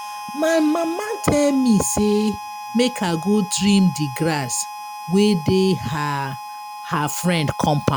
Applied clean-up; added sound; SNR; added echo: none; Harmonica; 12 dB; none.